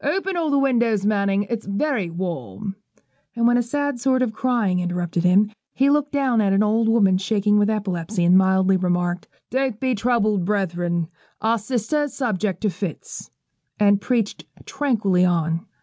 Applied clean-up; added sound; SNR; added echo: none; none; none; none.